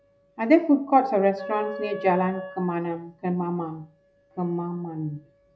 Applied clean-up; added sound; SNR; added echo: classical method log-MMSE.